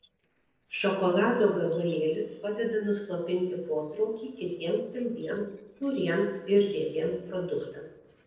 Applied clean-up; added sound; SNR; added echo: neural separator model SepFormer DNS4.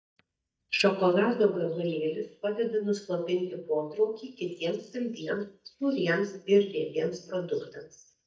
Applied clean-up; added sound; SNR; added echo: neural mask model DeepFilterNet 3.